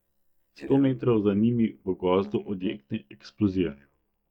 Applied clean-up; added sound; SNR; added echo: neural mask model DeepFilterNet 3.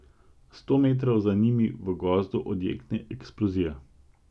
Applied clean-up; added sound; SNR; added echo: none; none; none; none.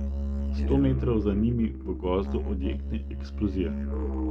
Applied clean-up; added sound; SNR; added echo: neural mask model RNNoise.